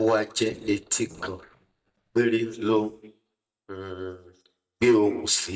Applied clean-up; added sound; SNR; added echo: neural mask model DeepFilterNet 3.